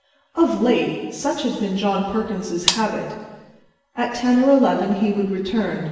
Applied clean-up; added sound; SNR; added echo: none; Gunshot, gunfire; 6 dB; reverberation time 1.3 s.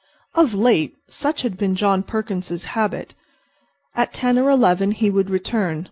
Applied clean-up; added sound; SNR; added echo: none; none; none; none.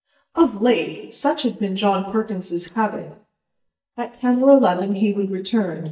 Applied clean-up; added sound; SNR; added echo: neural mask model DeepFilterNet 3.